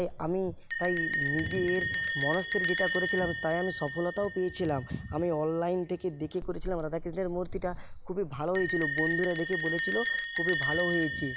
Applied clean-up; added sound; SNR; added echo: none; Bell; 3 dB; none.